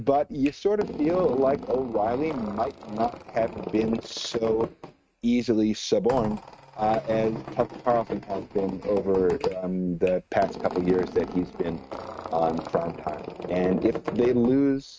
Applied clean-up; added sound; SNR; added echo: neural mask model RNNoise.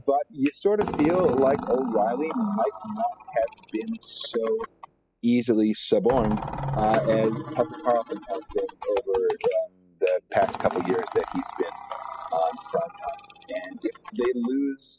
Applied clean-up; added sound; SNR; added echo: classical method spectral subtraction.